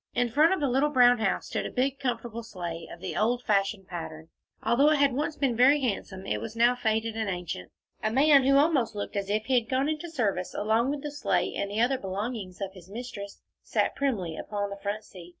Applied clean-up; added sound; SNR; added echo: none; none; none; none.